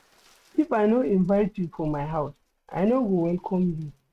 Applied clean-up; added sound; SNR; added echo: neural mask model RNNoise.